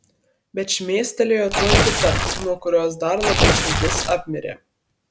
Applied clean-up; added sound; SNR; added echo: none; Tearing; -3 dB; none.